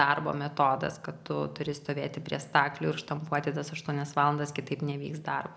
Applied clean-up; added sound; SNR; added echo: none; none; none; none.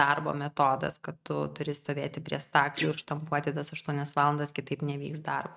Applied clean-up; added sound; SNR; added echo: neural mask model RNNoise.